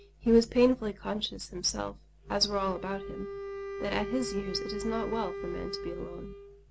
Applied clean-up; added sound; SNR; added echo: none; Wind instrument, woodwind instrument; 10 dB; none.